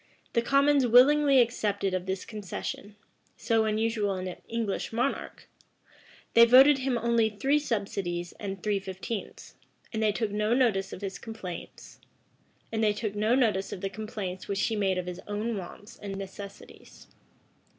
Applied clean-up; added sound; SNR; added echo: none; none; none; none.